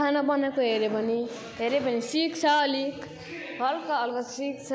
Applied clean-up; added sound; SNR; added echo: none; none; none; none.